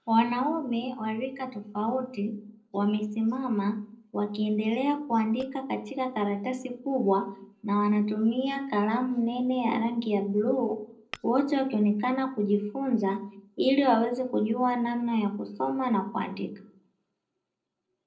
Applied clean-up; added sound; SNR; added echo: neural separator model SepFormer DNS4.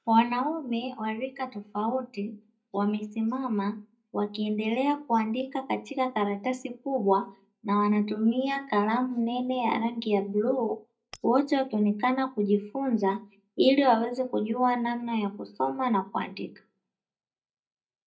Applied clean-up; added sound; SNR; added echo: neural mask model DeepFilterNet 3.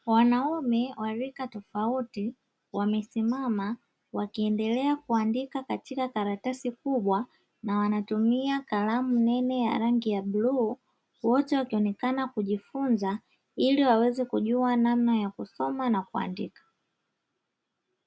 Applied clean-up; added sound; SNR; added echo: none; none; none; none.